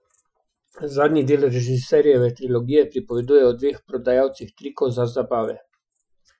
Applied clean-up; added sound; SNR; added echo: classical method Wiener filter.